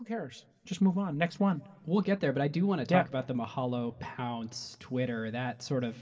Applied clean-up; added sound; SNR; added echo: none; none; none; reverberation time 1.9 s.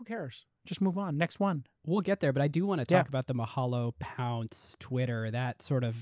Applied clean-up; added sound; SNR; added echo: none; none; none; none.